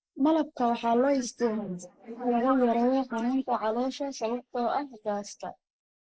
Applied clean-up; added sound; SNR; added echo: neural mask model Resemble Enhance denoiser.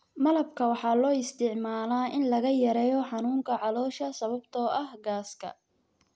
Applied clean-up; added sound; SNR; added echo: none; none; none; none.